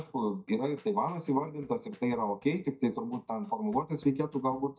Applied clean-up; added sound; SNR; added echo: neural mask model DeepFilterNet 3.